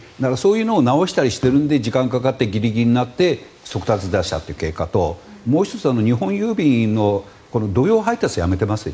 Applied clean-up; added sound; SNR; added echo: none; none; none; none.